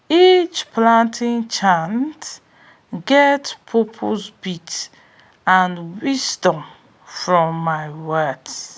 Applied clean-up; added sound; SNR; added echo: none; none; none; none.